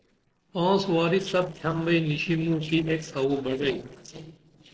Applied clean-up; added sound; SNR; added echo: neural separator model SepFormer DNS4.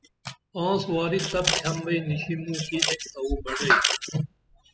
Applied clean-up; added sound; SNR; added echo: classical method spectral subtraction.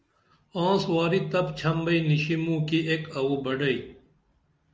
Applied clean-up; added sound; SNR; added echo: none; none; none; none.